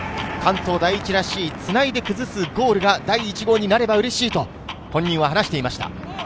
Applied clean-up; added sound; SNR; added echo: none; Clock; 16 dB; none.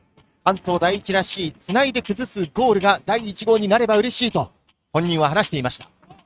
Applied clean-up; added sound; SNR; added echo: neural mask model RNNoise.